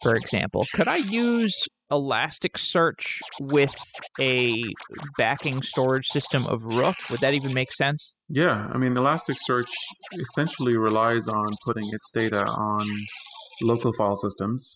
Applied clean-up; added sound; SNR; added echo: classical method spectral subtraction.